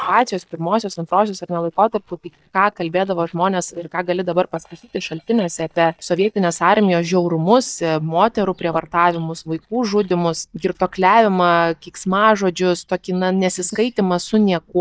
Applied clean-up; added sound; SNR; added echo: neural mask model DeepFilterNet 3.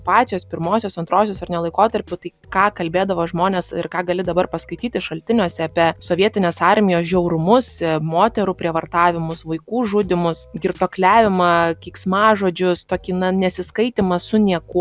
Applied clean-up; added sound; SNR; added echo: none; none; none; none.